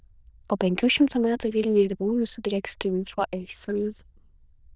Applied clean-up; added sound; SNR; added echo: neural diffusion model UNIVERSE++.